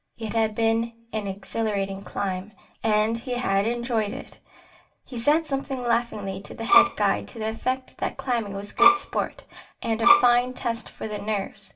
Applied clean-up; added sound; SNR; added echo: none; Bowed string instrument; -4 dB; reverberation time 0.2 s.